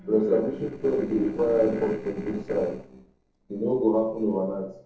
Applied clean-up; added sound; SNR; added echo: neural separator model SepFormer DNS4.